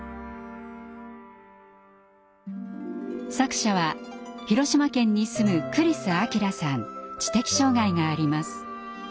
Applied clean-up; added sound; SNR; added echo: none; Bowed string instrument; 18 dB; none.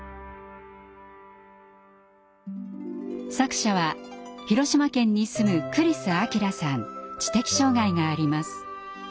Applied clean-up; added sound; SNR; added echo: none; none; none; none.